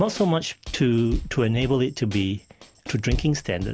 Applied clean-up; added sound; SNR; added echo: none; Drum kit; 10 dB; none.